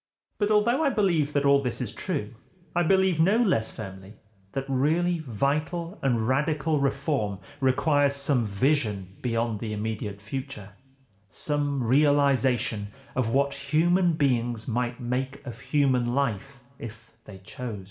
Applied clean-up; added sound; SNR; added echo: none; none; none; reverberation time 1.8 s.